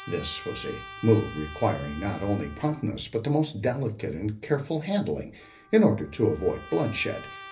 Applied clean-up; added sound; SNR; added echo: none; Trumpet; 18 dB; reverberation time 0.3 s.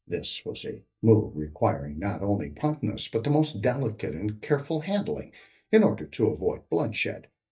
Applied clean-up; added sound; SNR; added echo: neural mask model DeepFilterNet 3.